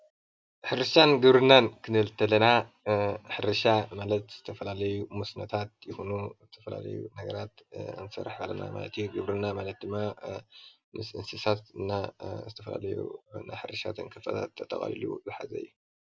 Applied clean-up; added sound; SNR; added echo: none; none; none; none.